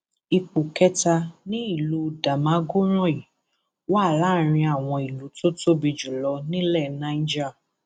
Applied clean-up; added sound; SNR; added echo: none; none; none; none.